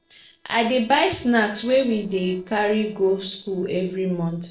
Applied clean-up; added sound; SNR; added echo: neural separator model SepFormer DNS4.